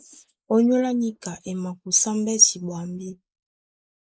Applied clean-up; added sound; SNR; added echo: neural mask model Resemble Enhance denoiser.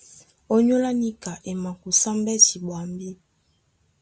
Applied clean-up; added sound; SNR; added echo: none; none; none; none.